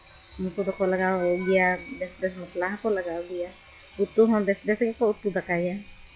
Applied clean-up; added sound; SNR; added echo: classical method log-MMSE.